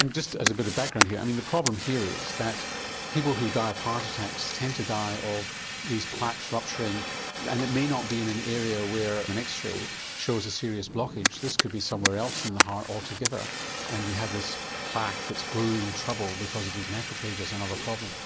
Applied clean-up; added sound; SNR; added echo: none; Fire; 2 dB; none.